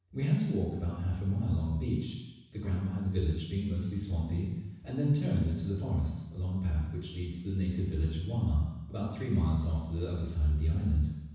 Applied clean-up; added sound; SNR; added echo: none; none; none; reverberation time 1.1 s.